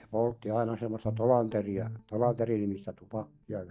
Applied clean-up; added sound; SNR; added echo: neural mask model DeepFilterNet 3.